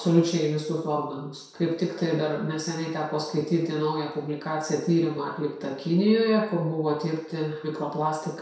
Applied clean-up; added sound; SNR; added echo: none; none; none; reverberation time 0.7 s.